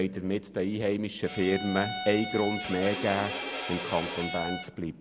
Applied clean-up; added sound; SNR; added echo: none; Bowed string instrument; 6 dB; none.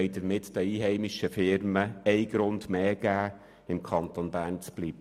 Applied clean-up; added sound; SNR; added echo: none; none; none; none.